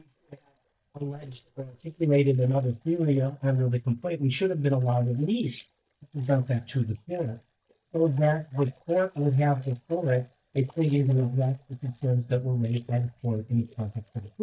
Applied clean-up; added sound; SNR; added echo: neural mask model DeepFilterNet 3.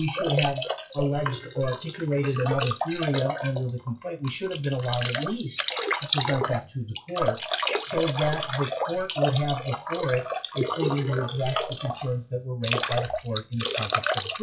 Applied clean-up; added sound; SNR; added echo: classical method WPE with log-MMSE.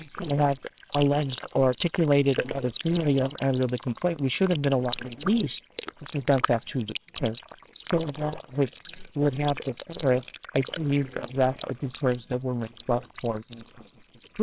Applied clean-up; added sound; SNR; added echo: neural separator model SepFormer WHAMR!.